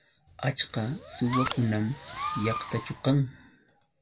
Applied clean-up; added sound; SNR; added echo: none; Fireworks; 6 dB; reverberation time 0.2 s.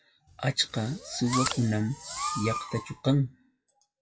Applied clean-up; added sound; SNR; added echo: classical method WPE with log-MMSE.